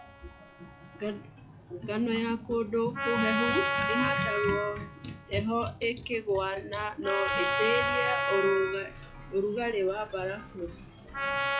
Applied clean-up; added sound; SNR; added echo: classical method log-MMSE.